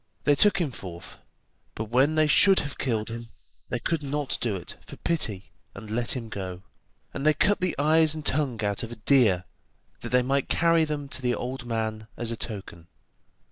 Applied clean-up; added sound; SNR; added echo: neural mask model Resemble Enhance denoiser.